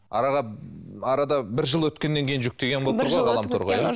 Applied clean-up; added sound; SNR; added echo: none; none; none; none.